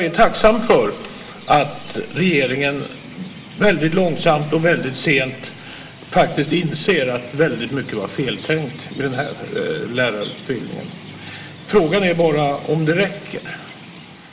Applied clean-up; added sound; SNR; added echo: none; Chirp, tweet; 18 dB; reverberation time 1.8 s.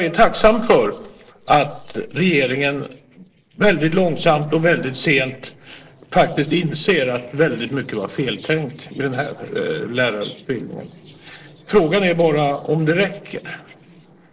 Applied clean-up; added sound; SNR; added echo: neural separator model SepFormer DNS4.